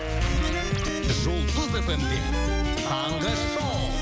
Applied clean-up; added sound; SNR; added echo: none; Wind instrument, woodwind instrument; 7 dB; none.